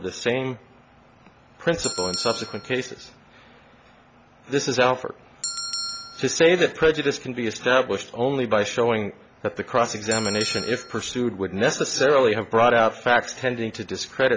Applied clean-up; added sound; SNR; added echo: none; Bell; 10 dB; none.